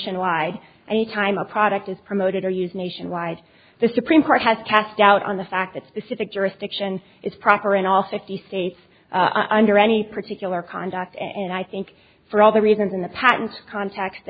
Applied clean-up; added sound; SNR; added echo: none; none; none; none.